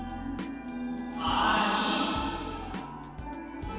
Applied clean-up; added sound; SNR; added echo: none; Drum / Drum kit; 12 dB; reverberation time 2.1 s.